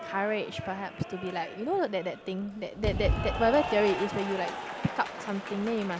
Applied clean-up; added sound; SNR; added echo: none; Applause / Cheering; 5 dB; none.